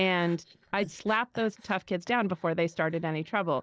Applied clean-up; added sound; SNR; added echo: neural separator model SepFormer DNS4.